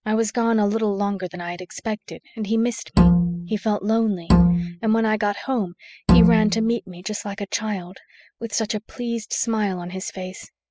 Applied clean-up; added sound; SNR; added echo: classical method spectral subtraction.